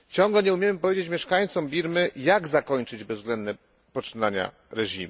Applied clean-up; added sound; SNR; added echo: none; none; none; none.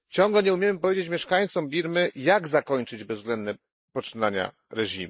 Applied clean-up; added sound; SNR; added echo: neural mask model Resemble Enhance denoiser.